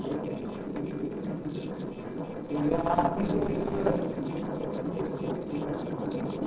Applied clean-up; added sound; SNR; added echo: neural separator model SepFormer DNS4.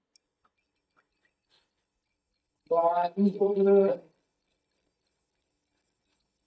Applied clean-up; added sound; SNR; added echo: neural mask model DeepFilterNet 3.